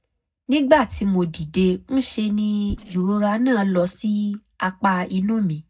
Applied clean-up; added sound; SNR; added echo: neural mask model DeepFilterNet 3.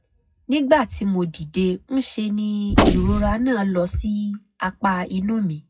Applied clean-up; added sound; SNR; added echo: classical method WPE with log-MMSE.